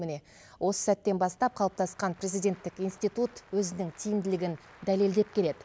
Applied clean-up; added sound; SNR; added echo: none; none; none; none.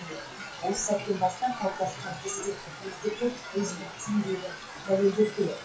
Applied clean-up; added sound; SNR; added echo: classical method WPE with log-MMSE.